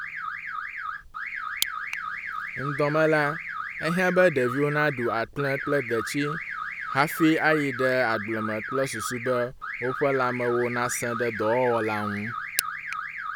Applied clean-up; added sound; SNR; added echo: none; Alarm / Car; 7 dB; none.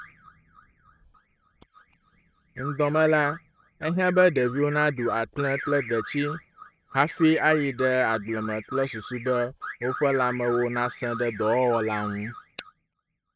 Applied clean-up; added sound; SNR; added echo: neural mask model RNNoise.